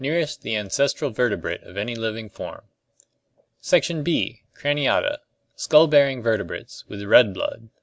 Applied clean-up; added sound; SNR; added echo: none; none; none; none.